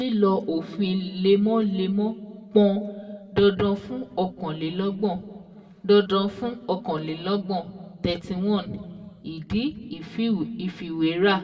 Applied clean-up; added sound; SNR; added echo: none; none; none; reverberation time 1.3 s.